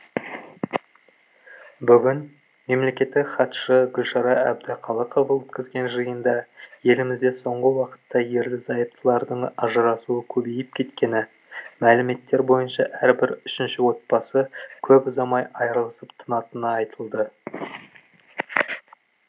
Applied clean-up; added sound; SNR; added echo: none; none; none; none.